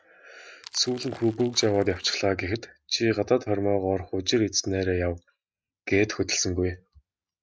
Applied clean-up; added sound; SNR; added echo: neural mask model RNNoise.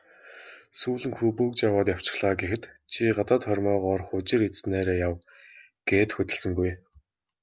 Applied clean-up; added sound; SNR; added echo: none; none; none; none.